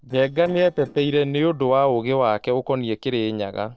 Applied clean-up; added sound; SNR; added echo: neural separator model SepFormer DNS4.